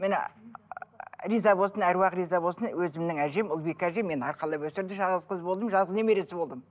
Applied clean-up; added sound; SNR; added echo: none; none; none; none.